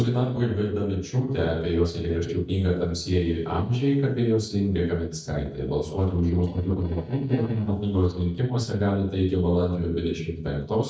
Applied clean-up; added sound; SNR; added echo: neural mask model DeepFilterNet 3.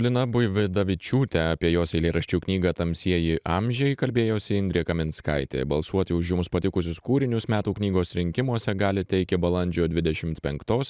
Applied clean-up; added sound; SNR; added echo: none; none; none; none.